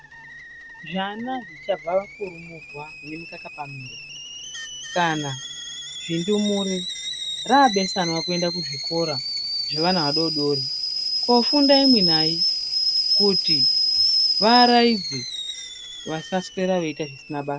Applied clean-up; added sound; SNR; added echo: none; Boiling / Alarm; 2 dB; none.